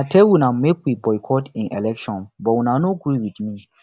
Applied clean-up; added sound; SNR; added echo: none; none; none; none.